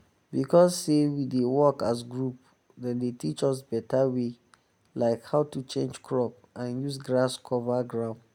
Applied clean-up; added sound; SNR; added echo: none; none; none; none.